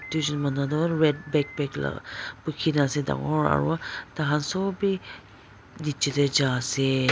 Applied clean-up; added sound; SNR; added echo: none; Slam; 16 dB; none.